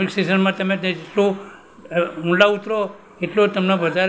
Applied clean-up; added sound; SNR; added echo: none; none; none; none.